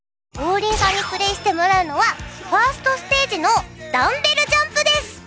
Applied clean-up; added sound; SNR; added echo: none; none; none; none.